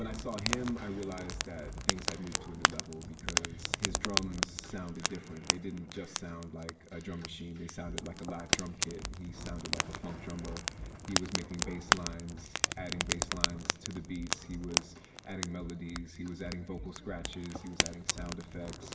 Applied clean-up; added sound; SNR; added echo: none; Fire; -4 dB; reverberation time 0.8 s.